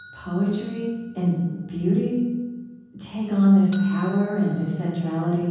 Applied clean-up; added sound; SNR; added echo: none; Bell; 19 dB; reverberation time 1.3 s.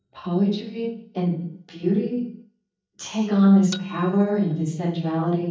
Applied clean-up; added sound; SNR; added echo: neural mask model DeepFilterNet 3.